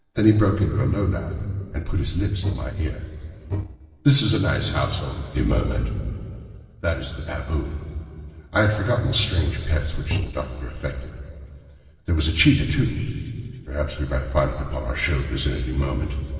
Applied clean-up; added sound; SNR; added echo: neural separator model SepFormer DNS4.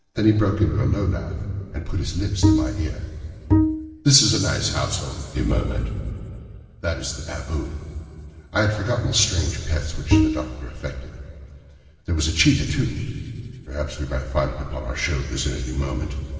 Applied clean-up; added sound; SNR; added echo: none; Bowed string instrument; -2 dB; reverberation time 2.5 s.